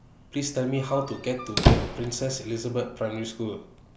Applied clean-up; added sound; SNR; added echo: none; Squeak; -4 dB; none.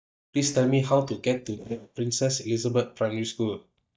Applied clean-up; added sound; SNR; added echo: neural mask model DeepFilterNet 3.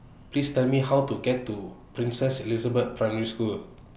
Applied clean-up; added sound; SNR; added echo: none; none; none; none.